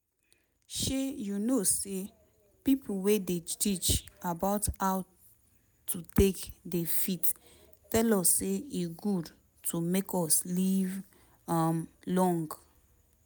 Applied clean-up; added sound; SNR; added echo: none; none; none; none.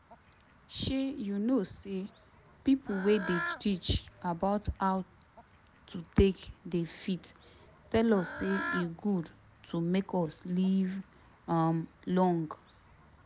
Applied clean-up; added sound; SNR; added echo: none; Bird / Fowl; 15 dB; none.